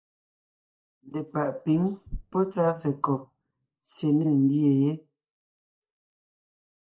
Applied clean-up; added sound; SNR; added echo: neural mask model DeepFilterNet 3.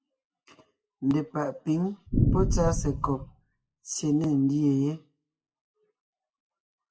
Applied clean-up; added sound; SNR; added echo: classical method WPE with log-MMSE.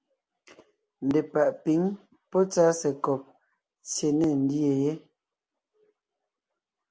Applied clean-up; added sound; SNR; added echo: none; none; none; none.